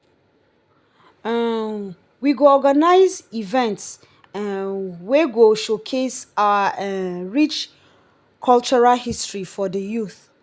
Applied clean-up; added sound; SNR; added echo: none; none; none; none.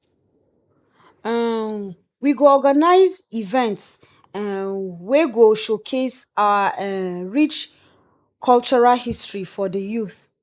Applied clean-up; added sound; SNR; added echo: neural mask model Resemble Enhance denoiser.